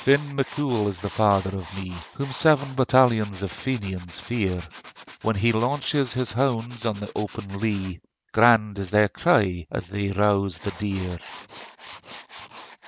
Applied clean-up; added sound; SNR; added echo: none; Tools; 18 dB; none.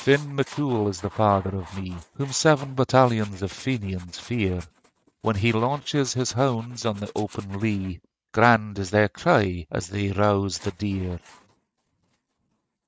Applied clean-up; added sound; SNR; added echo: neural mask model RNNoise.